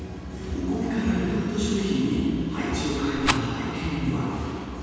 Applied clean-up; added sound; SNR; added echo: none; Rattle; 4 dB; reverberation time 2.1 s.